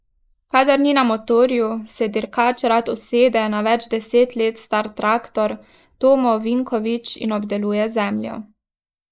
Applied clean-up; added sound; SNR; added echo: neural mask model Resemble Enhance denoiser.